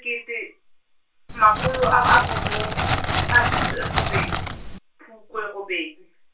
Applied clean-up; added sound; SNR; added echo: none; Crackle; 0 dB; reverberation time 0.2 s.